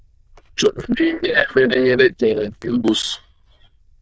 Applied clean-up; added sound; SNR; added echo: neural diffusion model UNIVERSE++.